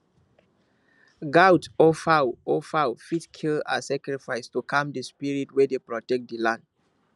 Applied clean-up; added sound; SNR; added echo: none; none; none; none.